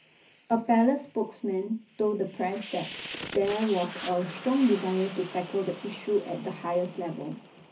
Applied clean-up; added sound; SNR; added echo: none; Fire; 14 dB; reverberation time 0.4 s.